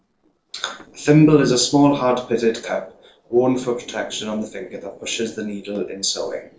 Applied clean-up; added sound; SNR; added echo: neural separator model SepFormer DNS4.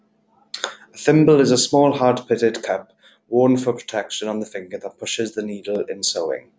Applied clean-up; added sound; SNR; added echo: none; none; none; none.